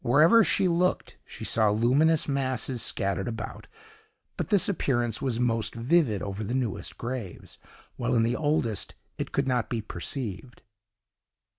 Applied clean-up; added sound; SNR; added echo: none; none; none; none.